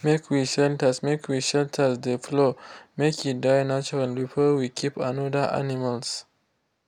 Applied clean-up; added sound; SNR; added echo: none; none; none; none.